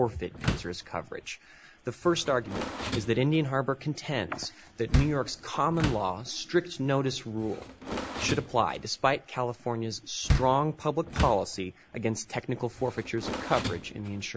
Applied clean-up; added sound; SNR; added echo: none; Door; 6 dB; none.